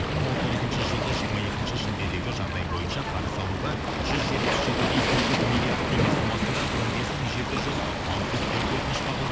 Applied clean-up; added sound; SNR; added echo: none; Waves, surf; -5 dB; none.